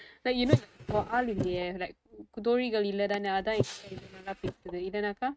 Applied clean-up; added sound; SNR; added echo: neural mask model RNNoise.